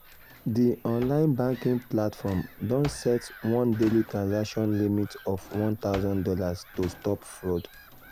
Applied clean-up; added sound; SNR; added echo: none; Gull, seagull / Bird vocalization, bird call, bird song + Drawer open or close; 18 dB; none.